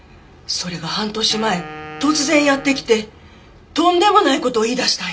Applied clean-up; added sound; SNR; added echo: none; Wind instrument, woodwind instrument; 17 dB; reverberation time 0.2 s.